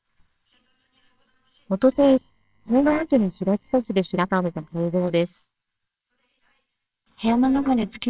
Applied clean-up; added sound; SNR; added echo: neural separator model SepFormer WHAMR!.